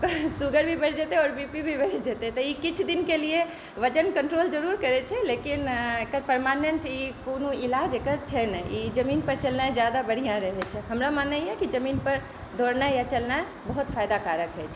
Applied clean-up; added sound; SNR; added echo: none; none; none; none.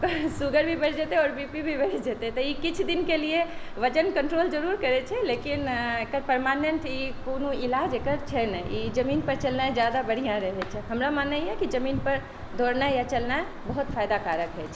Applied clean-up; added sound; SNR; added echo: none; Livestock, farm animals, working animals; 11 dB; none.